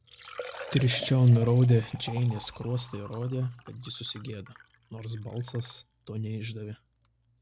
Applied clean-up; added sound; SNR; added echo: none; Liquid; 18 dB; none.